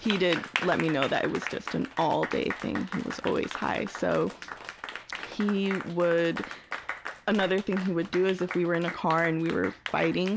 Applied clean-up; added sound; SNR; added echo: none; Applause; 10 dB; none.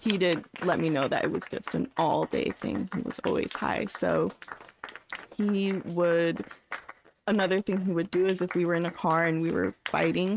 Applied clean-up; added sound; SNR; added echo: neural mask model RNNoise.